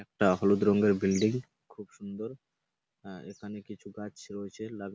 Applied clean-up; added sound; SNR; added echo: none; none; none; none.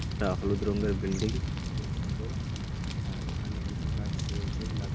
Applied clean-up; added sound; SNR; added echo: none; Fire; -4 dB; none.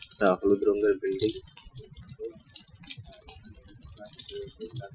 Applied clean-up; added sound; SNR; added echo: classical method Wiener filter.